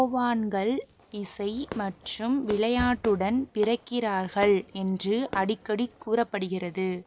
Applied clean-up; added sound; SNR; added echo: none; Fireworks; 19 dB; none.